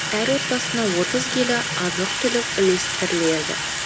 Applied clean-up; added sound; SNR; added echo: none; Sink (filling or washing) / Water tap, faucet; 2 dB; none.